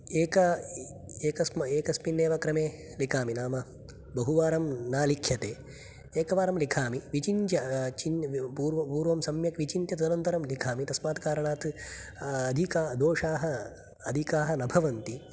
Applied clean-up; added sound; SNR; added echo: none; none; none; none.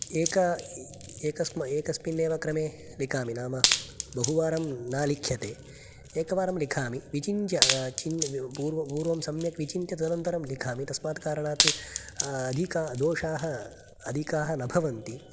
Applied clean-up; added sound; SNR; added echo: none; Wood; 5 dB; none.